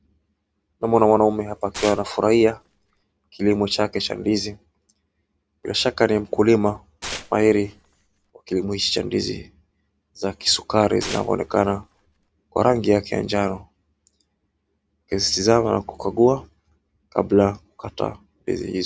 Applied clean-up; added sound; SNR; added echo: none; Tearing; 15 dB; none.